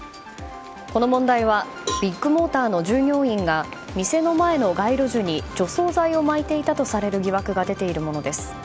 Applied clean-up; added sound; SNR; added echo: none; Cowbell; 14 dB; none.